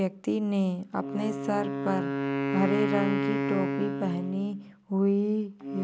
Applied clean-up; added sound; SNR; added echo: none; Wind instrument, woodwind instrument; 3 dB; none.